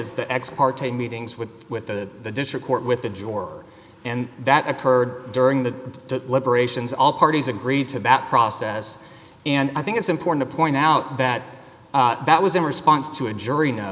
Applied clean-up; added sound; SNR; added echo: none; none; none; none.